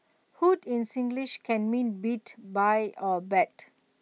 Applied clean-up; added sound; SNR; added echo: none; none; none; none.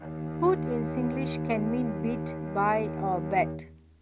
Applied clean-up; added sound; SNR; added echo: none; Bowed string instrument; 3 dB; none.